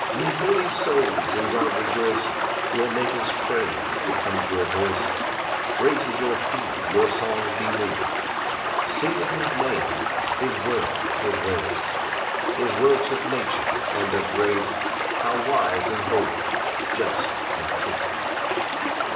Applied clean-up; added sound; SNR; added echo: none; Stream; -3 dB; reverberation time 0.8 s.